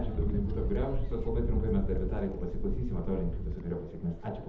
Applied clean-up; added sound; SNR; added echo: none; Wind; -2 dB; reverberation time 0.7 s.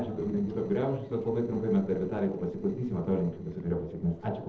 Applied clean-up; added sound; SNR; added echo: neural separator model SepFormer DNS4.